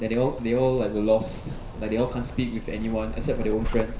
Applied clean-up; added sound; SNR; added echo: none; Zipper (clothing); 7 dB; reverberation time 0.7 s.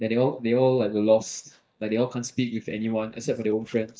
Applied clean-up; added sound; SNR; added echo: neural mask model DeepFilterNet 3.